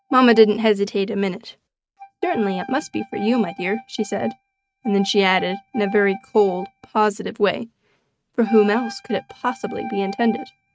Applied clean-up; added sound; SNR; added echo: neural mask model RNNoise.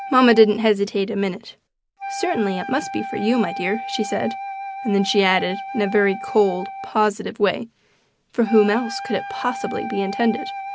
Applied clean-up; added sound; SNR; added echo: none; Wind instrument, woodwind instrument; 11 dB; none.